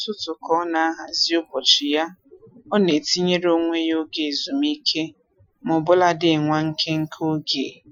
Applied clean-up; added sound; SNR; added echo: classical method Wiener filter.